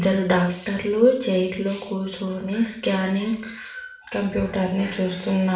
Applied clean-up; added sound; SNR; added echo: none; none; none; reverberation time 0.6 s.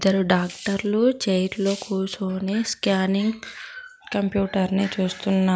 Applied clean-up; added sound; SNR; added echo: none; none; none; none.